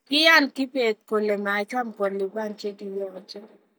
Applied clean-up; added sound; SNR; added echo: neural mask model DeepFilterNet 3.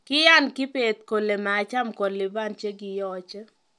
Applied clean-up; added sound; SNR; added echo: none; none; none; none.